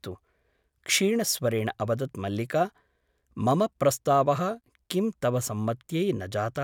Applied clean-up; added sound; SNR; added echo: none; none; none; none.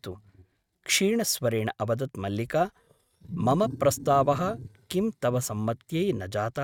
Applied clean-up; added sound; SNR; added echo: neural mask model RNNoise.